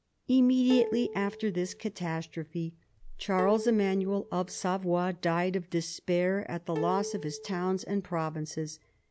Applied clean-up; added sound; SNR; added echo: none; Plucked string instrument; 12 dB; none.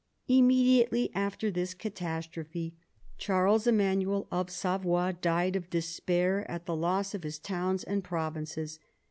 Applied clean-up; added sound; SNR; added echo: none; none; none; none.